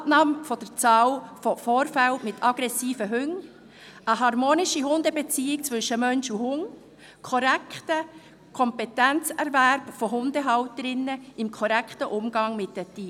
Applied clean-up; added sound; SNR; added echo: none; none; none; none.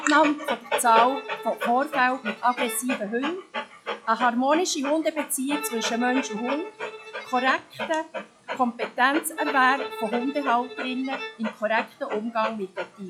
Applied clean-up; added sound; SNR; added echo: classical method log-MMSE.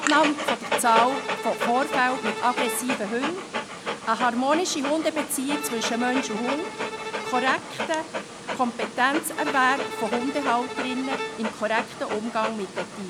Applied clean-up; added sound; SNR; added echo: none; Bowed string instrument + Dog; 4 dB; none.